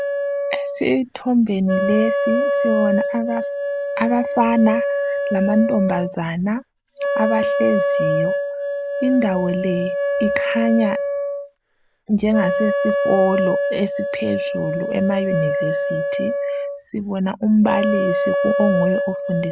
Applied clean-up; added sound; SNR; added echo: none; Wind instrument, woodwind instrument; 0 dB; none.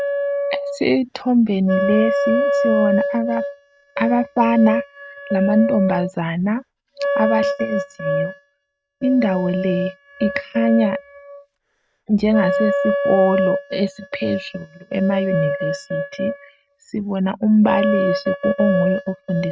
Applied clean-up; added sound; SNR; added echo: neural mask model RNNoise.